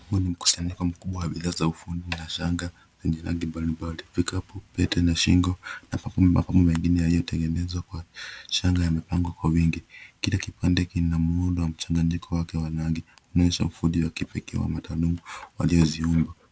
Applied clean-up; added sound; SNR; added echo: none; none; none; none.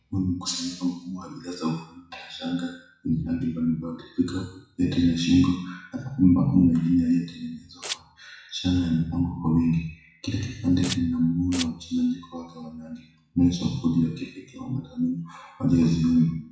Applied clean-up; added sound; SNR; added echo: classical method WPE with log-MMSE.